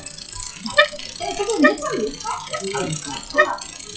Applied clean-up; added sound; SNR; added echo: classical method WPE with log-MMSE.